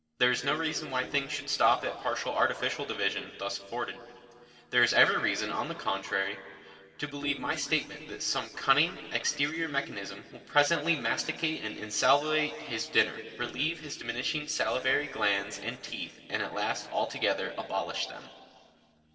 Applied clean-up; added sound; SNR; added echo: neural separator model SepFormer DNS4.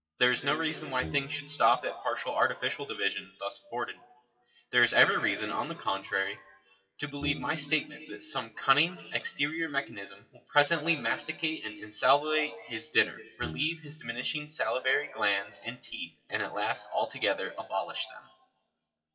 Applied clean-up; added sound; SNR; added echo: classical method WPE with log-MMSE.